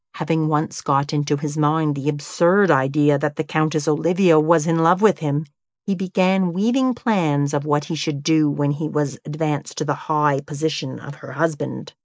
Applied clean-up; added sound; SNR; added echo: neural mask model Resemble Enhance denoiser.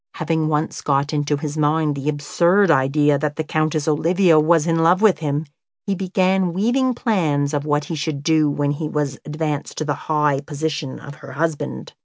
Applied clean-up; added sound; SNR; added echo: none; none; none; none.